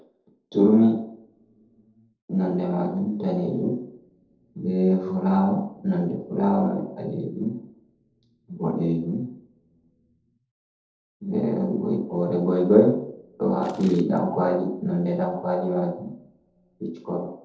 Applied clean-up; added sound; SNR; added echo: neural separator model SepFormer DNS4.